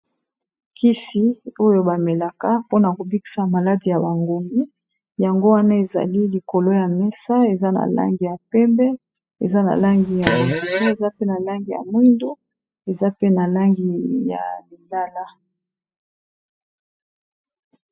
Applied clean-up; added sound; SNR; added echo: classical method spectral subtraction.